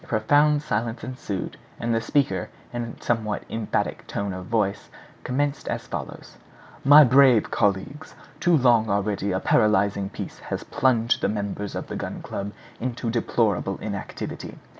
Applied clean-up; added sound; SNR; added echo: none; none; none; none.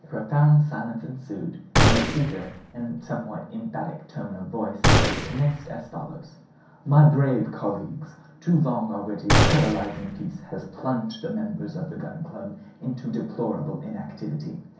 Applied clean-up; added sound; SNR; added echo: none; Gunshot, gunfire; -3 dB; reverberation time 0.6 s.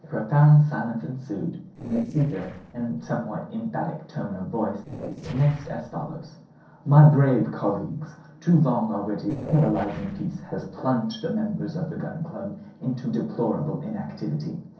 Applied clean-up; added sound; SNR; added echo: neural separator model SepFormer DNS4.